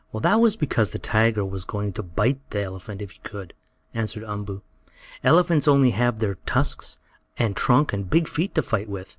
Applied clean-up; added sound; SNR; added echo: none; none; none; none.